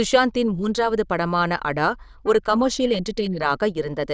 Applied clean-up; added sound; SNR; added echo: neural diffusion model UNIVERSE++.